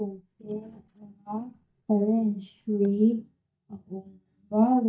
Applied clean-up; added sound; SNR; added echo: neural mask model DeepFilterNet 3.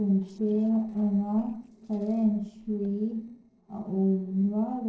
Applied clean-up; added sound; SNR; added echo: neural separator model SepFormer DNS4.